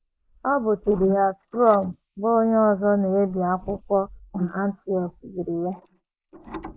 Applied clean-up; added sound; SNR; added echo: neural mask model Resemble Enhance denoiser.